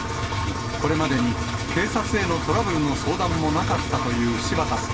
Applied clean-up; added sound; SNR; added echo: none; Engine; 1 dB; reverberation time 1.3 s.